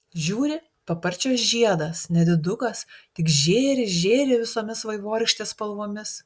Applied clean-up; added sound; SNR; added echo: none; none; none; none.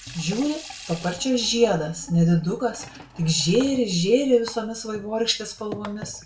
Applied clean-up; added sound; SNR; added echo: none; Sink (filling or washing) / Water tap, faucet; 18 dB; reverberation time 0.3 s.